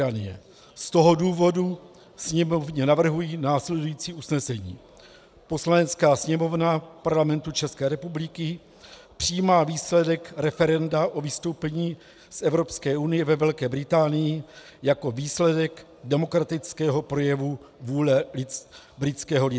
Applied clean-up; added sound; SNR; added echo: none; none; none; none.